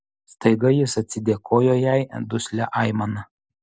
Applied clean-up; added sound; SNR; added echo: none; none; none; none.